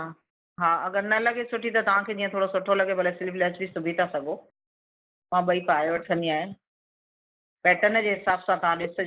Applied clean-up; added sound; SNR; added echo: neural mask model Resemble Enhance denoiser.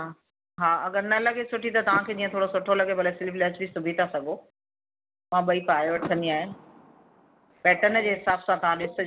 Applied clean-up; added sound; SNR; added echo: none; Door / Car; 17 dB; none.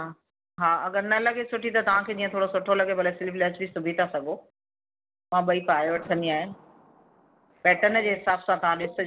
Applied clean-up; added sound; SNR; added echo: neural separator model SepFormer DNS4.